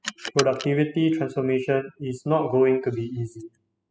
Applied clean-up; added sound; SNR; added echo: classical method spectral subtraction.